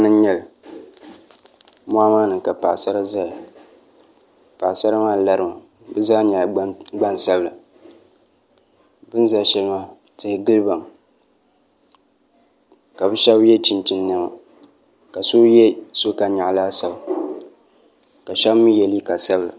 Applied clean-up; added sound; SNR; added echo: none; none; none; none.